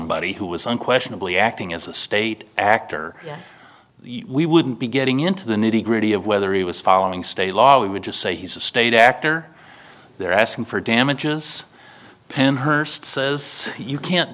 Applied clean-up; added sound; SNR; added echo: none; none; none; none.